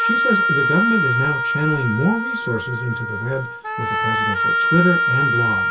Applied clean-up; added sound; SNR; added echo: none; Wind instrument, woodwind instrument; -2 dB; reverberation time 0.2 s.